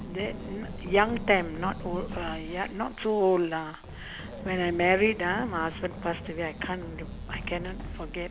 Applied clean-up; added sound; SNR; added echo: none; Run; 9 dB; none.